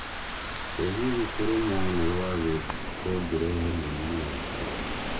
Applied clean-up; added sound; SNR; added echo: none; Rain / Thunderstorm; 2 dB; reverberation time 0.2 s.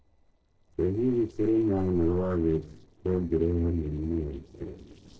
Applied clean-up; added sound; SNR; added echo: neural separator model SepFormer DNS4.